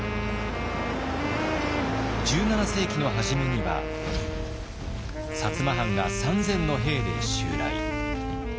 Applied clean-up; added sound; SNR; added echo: none; Wind instrument, woodwind instrument; 5 dB; none.